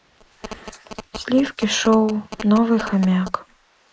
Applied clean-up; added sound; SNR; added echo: neural mask model Resemble Enhance denoiser.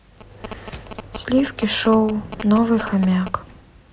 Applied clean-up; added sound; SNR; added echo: none; Telephone; 15 dB; none.